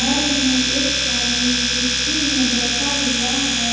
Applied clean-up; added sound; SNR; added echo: none; Domestic sounds, home sounds; -4 dB; reverberation time 1.2 s.